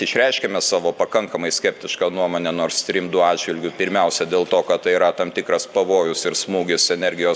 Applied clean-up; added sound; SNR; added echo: none; none; none; none.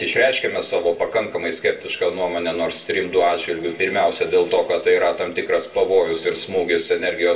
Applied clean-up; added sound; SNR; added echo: none; none; none; reverberation time 0.3 s.